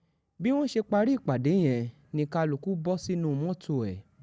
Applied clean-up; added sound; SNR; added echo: none; none; none; none.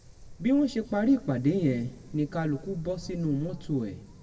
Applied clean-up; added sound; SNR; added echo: none; Wind; 18 dB; reverberation time 1.2 s.